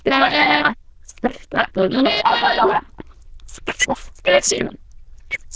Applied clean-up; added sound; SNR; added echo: neural diffusion model UNIVERSE++.